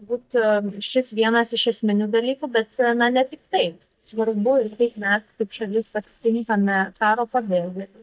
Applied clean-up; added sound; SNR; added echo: neural mask model DeepFilterNet 3.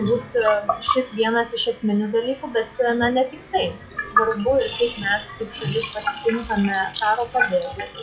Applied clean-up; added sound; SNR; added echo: classical method log-MMSE.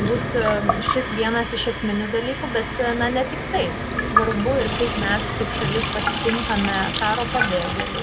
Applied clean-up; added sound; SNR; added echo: none; Sink (filling or washing) / Water tap, faucet; 1 dB; none.